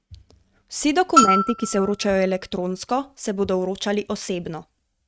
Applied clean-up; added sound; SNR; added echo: neural mask model RNNoise.